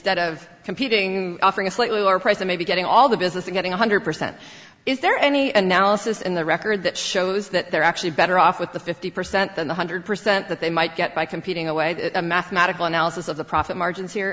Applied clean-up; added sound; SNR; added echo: none; none; none; none.